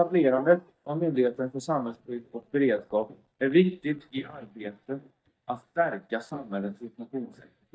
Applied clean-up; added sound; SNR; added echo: neural mask model DeepFilterNet 3.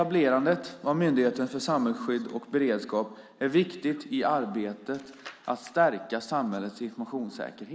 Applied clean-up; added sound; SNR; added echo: none; none; none; none.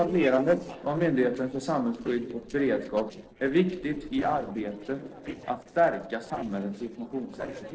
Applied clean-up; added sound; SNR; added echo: neural separator model SepFormer DNS4.